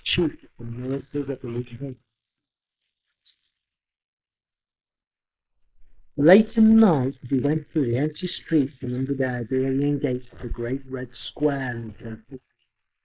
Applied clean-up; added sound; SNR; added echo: neural mask model Resemble Enhance denoiser.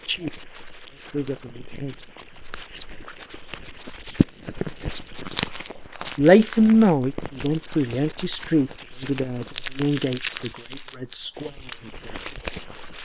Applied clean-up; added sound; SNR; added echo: neural separator model SepFormer WHAM!.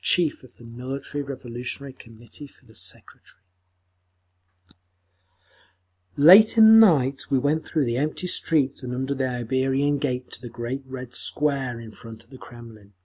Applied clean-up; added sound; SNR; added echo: none; none; none; none.